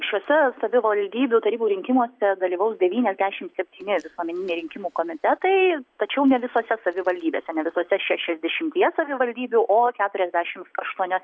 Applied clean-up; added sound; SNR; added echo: none; none; none; none.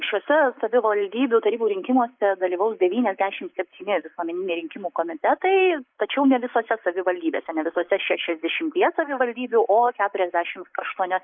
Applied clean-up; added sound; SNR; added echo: neural mask model Resemble Enhance denoiser.